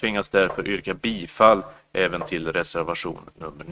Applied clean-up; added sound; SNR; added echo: neural mask model RNNoise.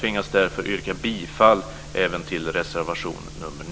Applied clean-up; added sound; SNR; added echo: none; none; none; none.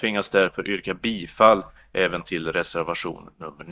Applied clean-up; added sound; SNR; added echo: neural mask model DeepFilterNet 3.